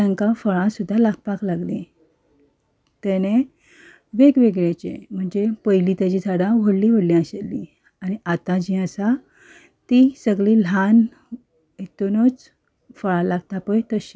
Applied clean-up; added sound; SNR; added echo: none; none; none; none.